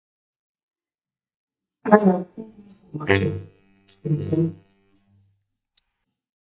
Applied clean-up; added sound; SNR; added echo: neural mask model DeepFilterNet 3.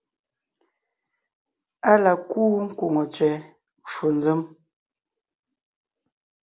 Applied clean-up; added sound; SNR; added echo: none; none; none; none.